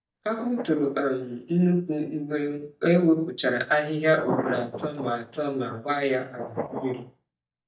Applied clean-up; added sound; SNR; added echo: neural mask model DeepFilterNet 3.